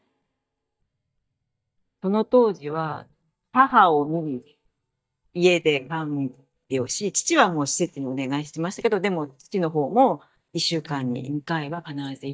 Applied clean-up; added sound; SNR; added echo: neural mask model DeepFilterNet 3.